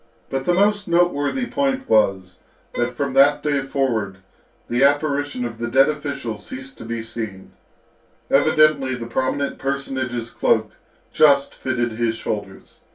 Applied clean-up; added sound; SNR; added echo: none; Wind instrument, woodwind instrument; 14 dB; reverberation time 0.2 s.